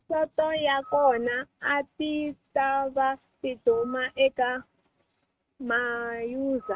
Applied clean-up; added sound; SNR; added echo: neural mask model RNNoise.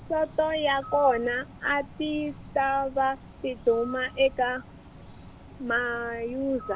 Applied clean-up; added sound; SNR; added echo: none; Bird; 16 dB; none.